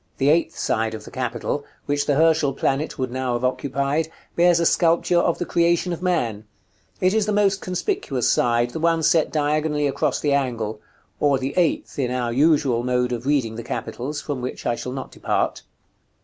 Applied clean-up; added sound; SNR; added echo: none; none; none; none.